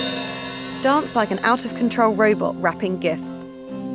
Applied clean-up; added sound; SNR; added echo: none; Hi-hat + Piano; 7 dB; none.